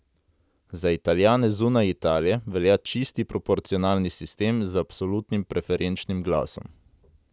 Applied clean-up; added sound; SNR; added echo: none; none; none; none.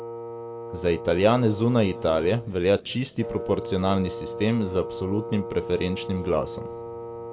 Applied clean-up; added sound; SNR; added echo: none; Wind instrument, woodwind instrument; 10 dB; reverberation time 1.7 s.